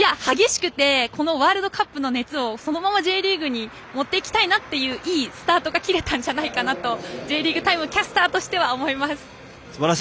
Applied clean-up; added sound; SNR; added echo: none; none; none; none.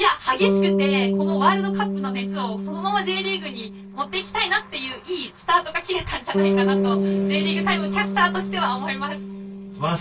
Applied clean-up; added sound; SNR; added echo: neural separator model SepFormer DNS4.